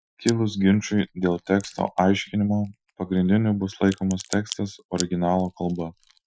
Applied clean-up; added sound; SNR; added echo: classical method Wiener filter.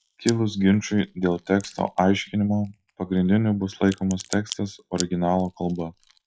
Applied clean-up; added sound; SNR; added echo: classical method log-MMSE.